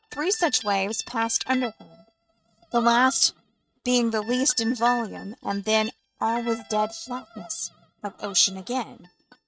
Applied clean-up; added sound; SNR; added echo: neural mask model RNNoise.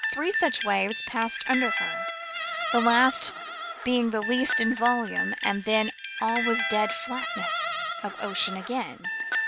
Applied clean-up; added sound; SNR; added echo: none; Guitar; 4 dB; none.